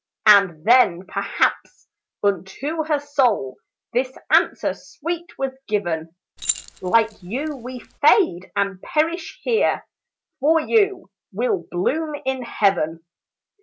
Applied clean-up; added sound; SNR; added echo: none; Keys jangling; 10 dB; none.